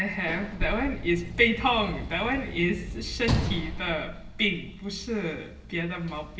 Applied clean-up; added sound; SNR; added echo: none; Sliding door / Slam; 6 dB; reverberation time 1.4 s.